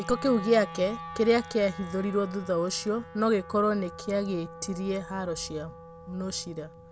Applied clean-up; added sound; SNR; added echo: none; Wind instrument, woodwind instrument; 15 dB; none.